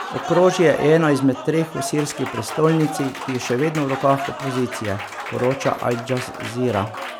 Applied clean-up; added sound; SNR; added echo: none; Applause; 10 dB; none.